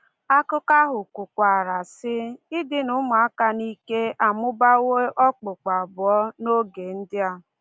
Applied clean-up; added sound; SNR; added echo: none; none; none; none.